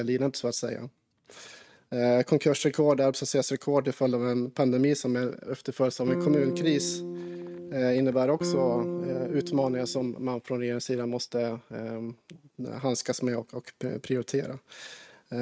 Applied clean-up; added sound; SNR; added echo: neural mask model RNNoise.